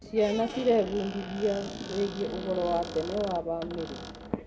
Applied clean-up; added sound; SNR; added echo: none; Squeak; 11 dB; reverberation time 1.5 s.